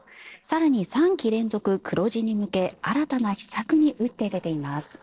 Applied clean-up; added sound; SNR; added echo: neural separator model SepFormer DNS4.